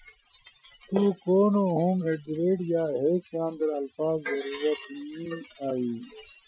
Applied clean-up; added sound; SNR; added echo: classical method Wiener filter.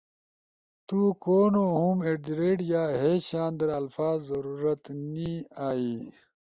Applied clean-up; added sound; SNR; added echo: none; none; none; none.